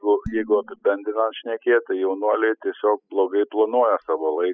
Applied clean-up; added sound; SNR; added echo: classical method spectral subtraction.